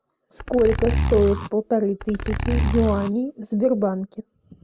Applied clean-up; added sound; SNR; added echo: none; Zipper (clothing); 3 dB; none.